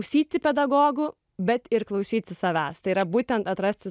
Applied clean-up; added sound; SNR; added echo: none; none; none; none.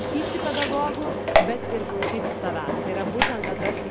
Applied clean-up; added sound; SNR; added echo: none; Engine; -5 dB; none.